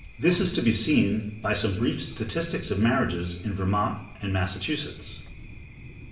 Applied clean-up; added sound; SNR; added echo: none; Thunder; 16 dB; reverberation time 0.9 s.